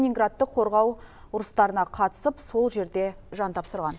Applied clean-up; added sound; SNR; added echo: none; none; none; none.